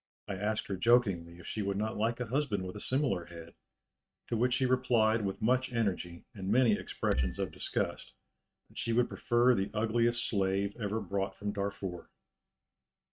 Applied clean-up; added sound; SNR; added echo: neural mask model RNNoise.